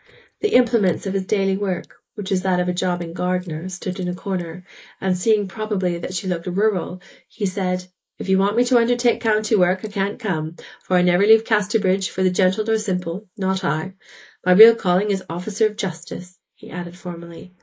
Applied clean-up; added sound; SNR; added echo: neural mask model Resemble Enhance denoiser.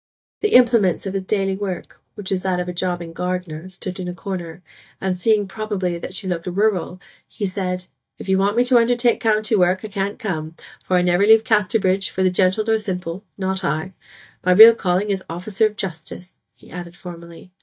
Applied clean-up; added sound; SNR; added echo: neural mask model DeepFilterNet 3.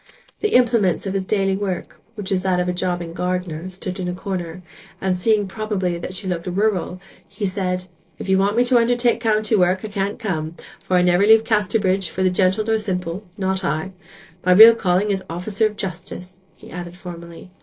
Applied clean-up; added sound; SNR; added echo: neural separator model SepFormer DNS4.